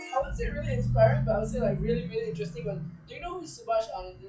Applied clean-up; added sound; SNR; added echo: classical method WPE with log-MMSE.